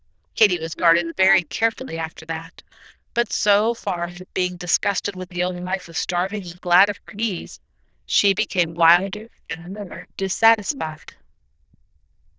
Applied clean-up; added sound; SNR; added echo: neural diffusion model UNIVERSE++.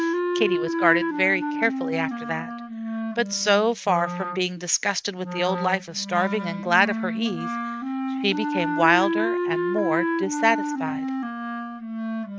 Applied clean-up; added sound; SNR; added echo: neural mask model RNNoise.